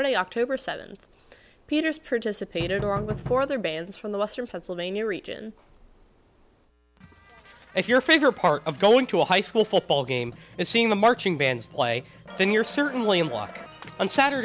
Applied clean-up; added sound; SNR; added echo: none; Knock; 10 dB; none.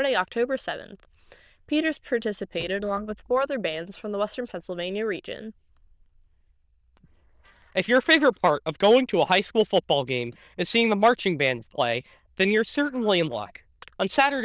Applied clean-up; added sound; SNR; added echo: neural diffusion model UNIVERSE++.